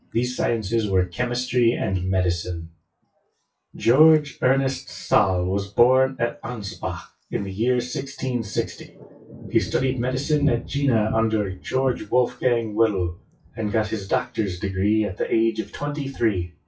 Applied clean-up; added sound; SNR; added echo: classical method WPE with log-MMSE.